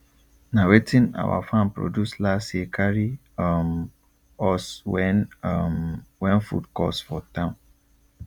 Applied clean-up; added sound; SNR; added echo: none; none; none; none.